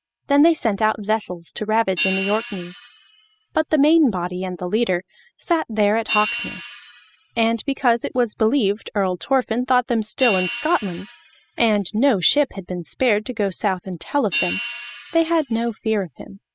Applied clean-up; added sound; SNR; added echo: classical method spectral subtraction.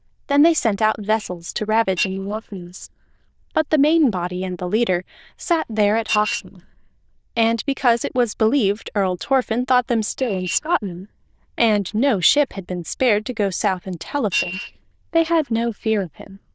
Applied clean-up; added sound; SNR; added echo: neural diffusion model UNIVERSE++.